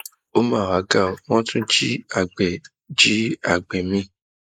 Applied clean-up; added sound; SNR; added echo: neural mask model Resemble Enhance denoiser.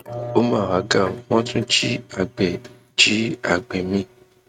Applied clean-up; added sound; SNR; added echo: neural mask model RNNoise.